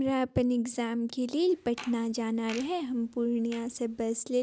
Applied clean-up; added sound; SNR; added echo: none; Fart; 20 dB; none.